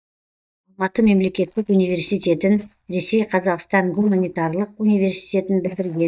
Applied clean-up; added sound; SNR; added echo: neural mask model DeepFilterNet 3.